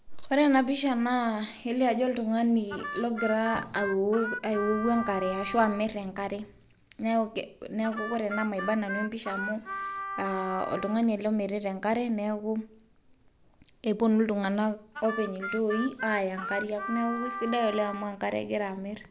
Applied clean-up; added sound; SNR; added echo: none; Harmonica; 8 dB; none.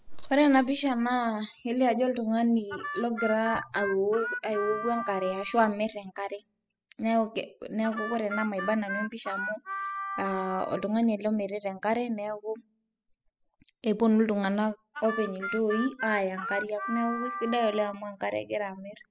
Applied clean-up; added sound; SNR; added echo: classical method spectral subtraction.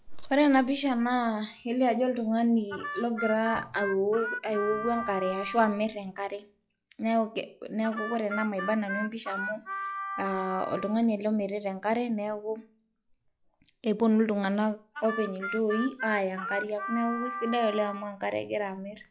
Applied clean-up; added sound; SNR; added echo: classical method log-MMSE.